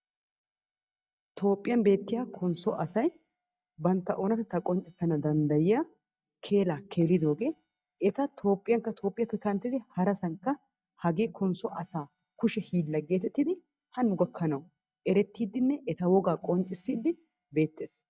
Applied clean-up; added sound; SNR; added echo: neural mask model DeepFilterNet 3.